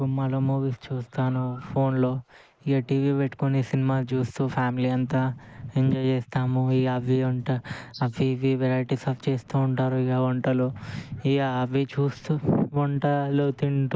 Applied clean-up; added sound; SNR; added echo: neural mask model Resemble Enhance denoiser.